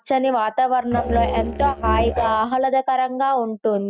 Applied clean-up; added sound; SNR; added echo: neural mask model RNNoise.